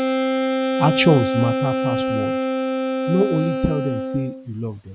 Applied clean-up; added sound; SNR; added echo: none; Wind instrument, woodwind instrument; 0 dB; none.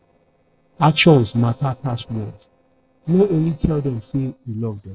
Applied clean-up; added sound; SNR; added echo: neural separator model SepFormer DNS4.